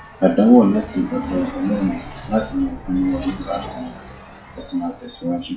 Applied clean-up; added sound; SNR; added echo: classical method WPE with log-MMSE.